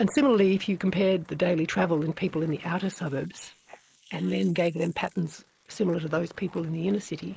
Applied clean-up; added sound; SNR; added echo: neural mask model Resemble Enhance denoiser.